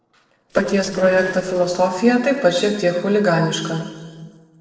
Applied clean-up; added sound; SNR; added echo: neural separator model SepFormer DNS4.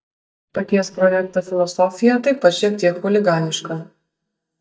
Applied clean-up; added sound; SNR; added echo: neural mask model DeepFilterNet 3.